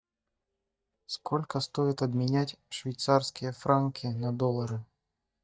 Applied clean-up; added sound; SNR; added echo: neural mask model DeepFilterNet 3.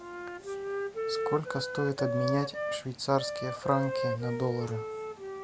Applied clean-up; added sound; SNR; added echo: none; Wind instrument, woodwind instrument; 2 dB; none.